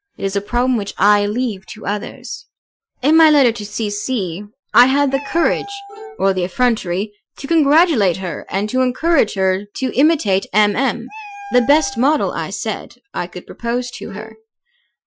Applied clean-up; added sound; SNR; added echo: classical method Wiener filter.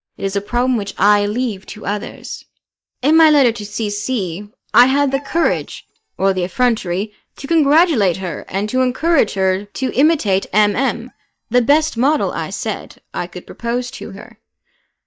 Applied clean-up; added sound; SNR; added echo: neural mask model DeepFilterNet 3.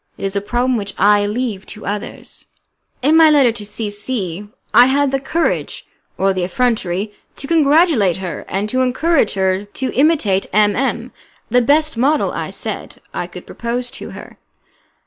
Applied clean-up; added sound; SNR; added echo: none; none; none; none.